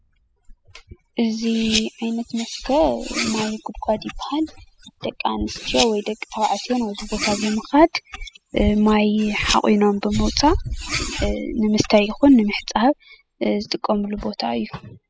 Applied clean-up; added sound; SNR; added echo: classical method spectral subtraction.